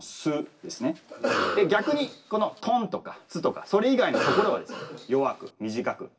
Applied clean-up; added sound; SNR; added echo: none; Cough; 5 dB; reverberation time 0.2 s.